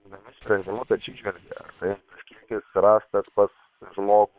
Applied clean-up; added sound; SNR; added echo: neural separator model SepFormer WHAM!.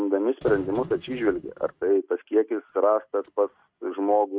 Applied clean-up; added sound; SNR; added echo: neural mask model RNNoise.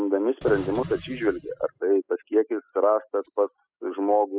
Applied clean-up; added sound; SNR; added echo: classical method spectral subtraction.